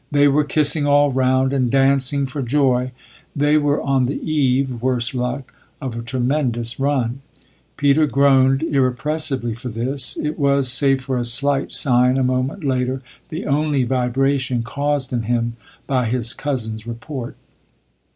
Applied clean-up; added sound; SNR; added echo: none; none; none; none.